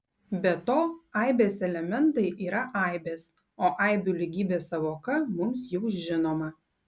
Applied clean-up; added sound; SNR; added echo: none; none; none; none.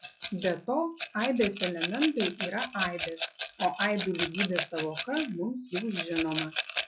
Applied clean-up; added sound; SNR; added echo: classical method log-MMSE.